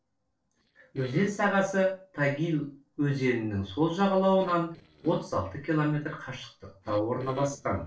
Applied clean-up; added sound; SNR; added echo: neural separator model SepFormer DNS4.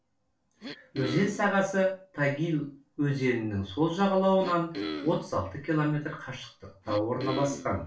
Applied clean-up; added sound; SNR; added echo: none; Cough; 9 dB; reverberation time 0.3 s.